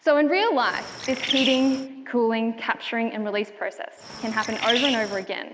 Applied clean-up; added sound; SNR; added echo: none; Bird; 6 dB; none.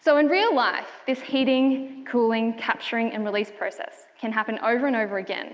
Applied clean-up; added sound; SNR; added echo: none; none; none; none.